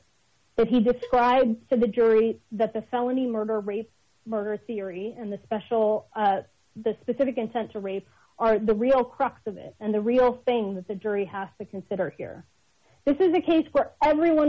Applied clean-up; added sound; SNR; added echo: none; Cowbell; 20 dB; none.